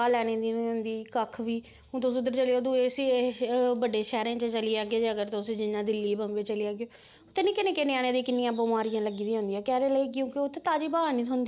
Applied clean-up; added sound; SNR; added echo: none; none; none; none.